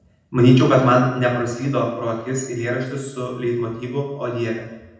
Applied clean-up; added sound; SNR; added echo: none; none; none; reverberation time 0.9 s.